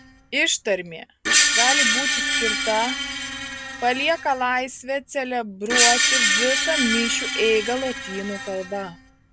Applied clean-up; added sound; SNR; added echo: none; Screech; -2 dB; none.